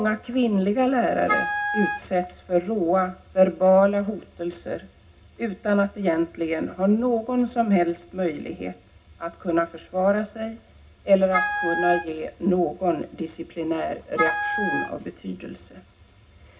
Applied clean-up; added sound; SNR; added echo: none; Wind instrument, woodwind instrument; 3 dB; reverberation time 0.4 s.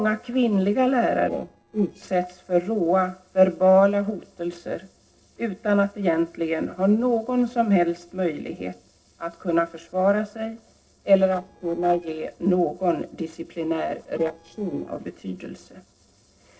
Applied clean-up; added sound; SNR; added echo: neural separator model SepFormer DNS4.